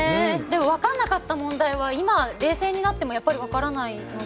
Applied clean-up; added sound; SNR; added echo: none; Plucked string instrument; 19 dB; none.